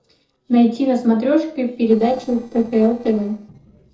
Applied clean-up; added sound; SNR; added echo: neural separator model SepFormer DNS4.